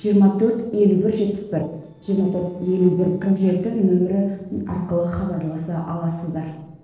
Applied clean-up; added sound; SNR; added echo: neural separator model SepFormer DNS4.